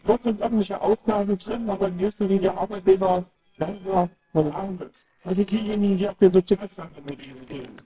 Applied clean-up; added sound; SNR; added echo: neural separator model SepFormer WHAMR!.